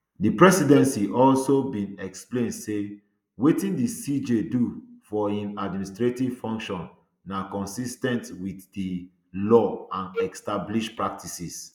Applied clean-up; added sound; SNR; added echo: neural mask model Resemble Enhance denoiser.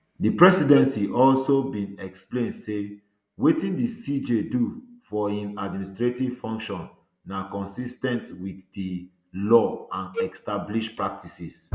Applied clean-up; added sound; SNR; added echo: none; Wind instrument, woodwind instrument; 6 dB; none.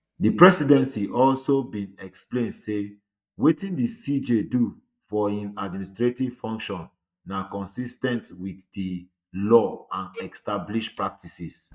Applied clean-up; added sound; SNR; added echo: neural mask model DeepFilterNet 3.